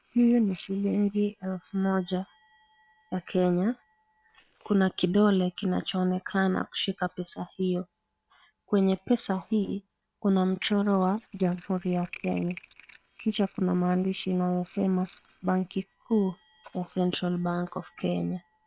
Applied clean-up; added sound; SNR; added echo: neural separator model SepFormer WHAM!.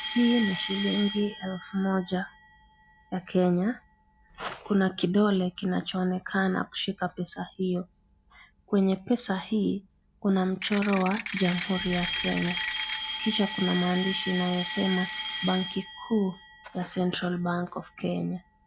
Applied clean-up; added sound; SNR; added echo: none; Ratchet, pawl / Percussion + Alarm; 10 dB; none.